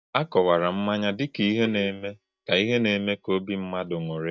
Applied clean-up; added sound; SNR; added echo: neural mask model DeepFilterNet 3.